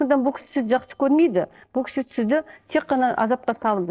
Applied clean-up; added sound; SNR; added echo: neural separator model SepFormer DNS4.